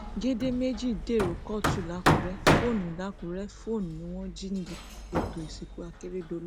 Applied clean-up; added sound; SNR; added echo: none; Hammer; -2 dB; none.